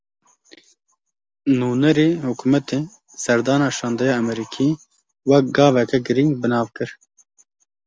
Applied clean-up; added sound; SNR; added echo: none; none; none; none.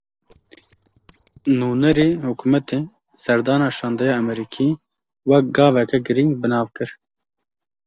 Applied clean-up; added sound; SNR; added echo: neural separator model SepFormer DNS4.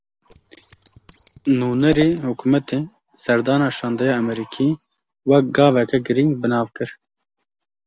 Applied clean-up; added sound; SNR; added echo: none; Scissors; 19 dB; none.